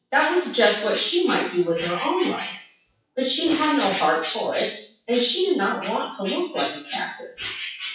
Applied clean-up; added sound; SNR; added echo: classical method WPE with log-MMSE.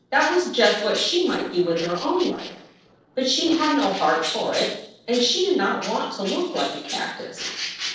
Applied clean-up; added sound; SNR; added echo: neural separator model SepFormer DNS4.